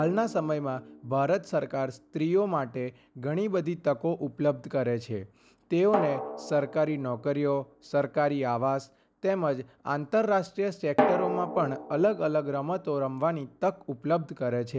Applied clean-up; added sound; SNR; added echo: none; Drum; 10 dB; none.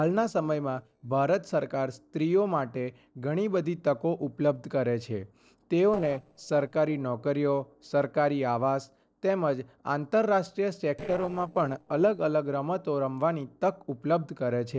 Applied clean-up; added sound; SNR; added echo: neural separator model SepFormer DNS4.